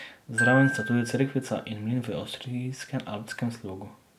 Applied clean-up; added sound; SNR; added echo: none; Glockenspiel; 6 dB; none.